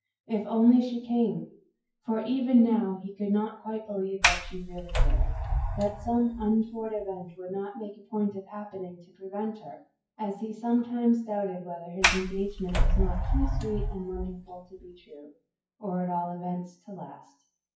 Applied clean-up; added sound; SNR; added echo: classical method WPE with log-MMSE.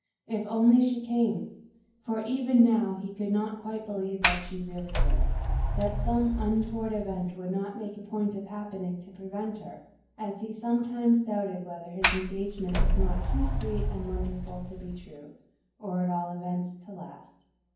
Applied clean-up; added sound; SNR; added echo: none; Sliding door; -2 dB; reverberation time 0.9 s.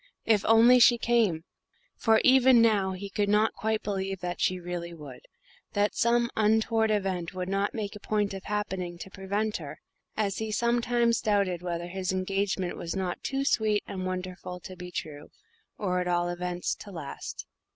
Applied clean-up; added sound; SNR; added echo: none; none; none; none.